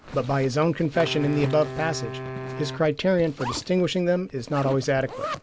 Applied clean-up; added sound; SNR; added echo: none; Wind instrument, woodwind instrument + Zipper (clothing); 11 dB; none.